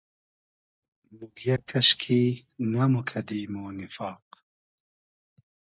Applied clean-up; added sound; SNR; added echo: neural mask model DeepFilterNet 3.